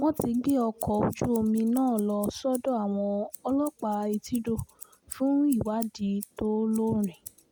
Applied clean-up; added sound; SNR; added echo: none; Scissors; 19 dB; none.